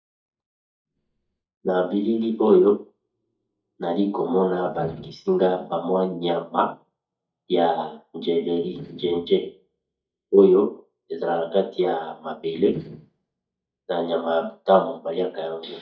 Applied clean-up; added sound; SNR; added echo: neural mask model DeepFilterNet 3.